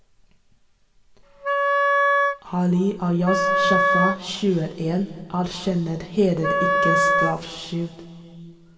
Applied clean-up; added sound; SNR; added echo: none; Wind instrument, woodwind instrument; -4 dB; reverberation time 1.8 s.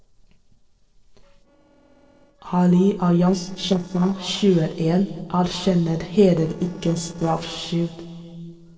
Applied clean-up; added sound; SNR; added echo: neural separator model SepFormer DNS4.